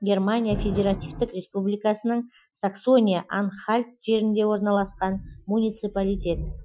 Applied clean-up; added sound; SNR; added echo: classical method Wiener filter.